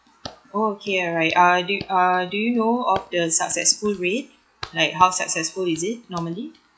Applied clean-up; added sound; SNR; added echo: classical method log-MMSE.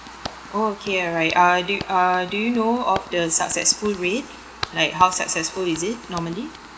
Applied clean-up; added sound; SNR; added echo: none; Hands; 17 dB; none.